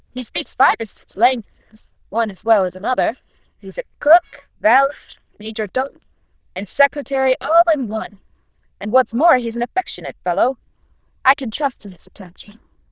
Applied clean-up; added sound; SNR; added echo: neural diffusion model UNIVERSE++.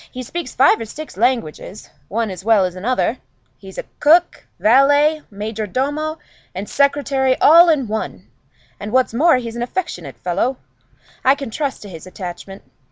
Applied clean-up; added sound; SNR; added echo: none; none; none; none.